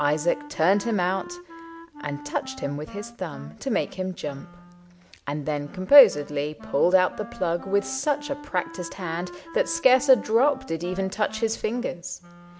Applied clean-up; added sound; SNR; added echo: none; Wind instrument, woodwind instrument; 17 dB; none.